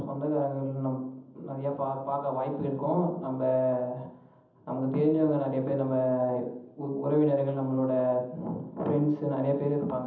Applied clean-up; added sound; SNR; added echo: none; none; none; reverberation time 0.8 s.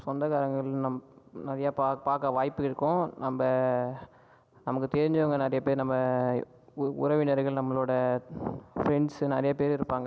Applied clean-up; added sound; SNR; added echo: none; none; none; none.